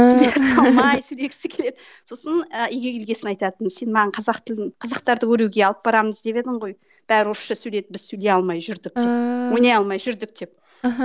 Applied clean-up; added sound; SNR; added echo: none; none; none; none.